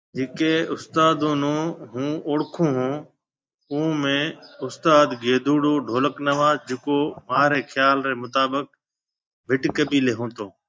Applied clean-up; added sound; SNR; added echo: neural mask model DeepFilterNet 3.